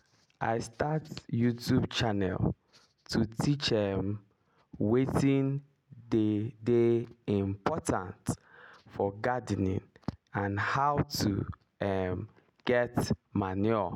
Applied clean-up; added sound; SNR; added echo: none; none; none; none.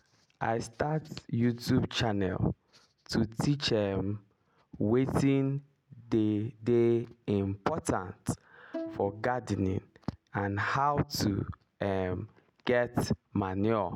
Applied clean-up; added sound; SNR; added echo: none; Bowed string instrument; 14 dB; none.